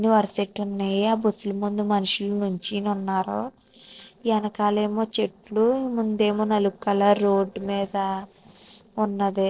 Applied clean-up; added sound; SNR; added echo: neural separator model SepFormer DNS4.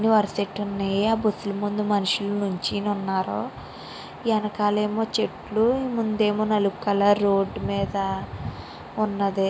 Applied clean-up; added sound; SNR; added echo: none; none; none; none.